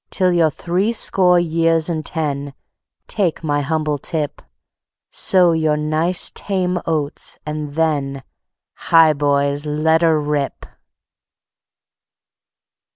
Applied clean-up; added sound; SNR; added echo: none; none; none; none.